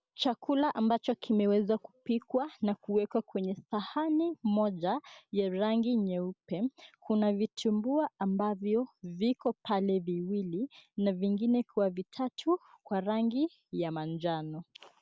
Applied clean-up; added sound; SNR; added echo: none; none; none; none.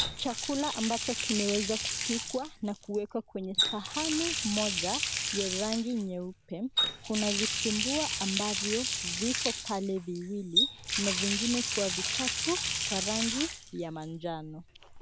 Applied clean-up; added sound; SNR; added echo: none; Water tap, faucet; -1 dB; none.